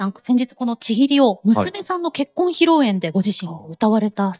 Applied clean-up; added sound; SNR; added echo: neural mask model DeepFilterNet 3.